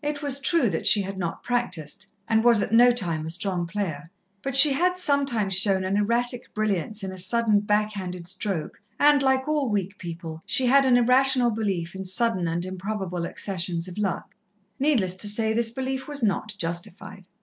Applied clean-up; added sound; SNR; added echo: none; none; none; none.